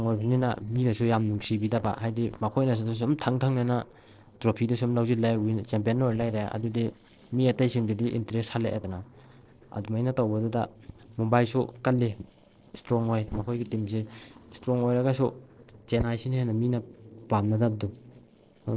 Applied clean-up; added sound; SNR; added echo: neural separator model SepFormer DNS4.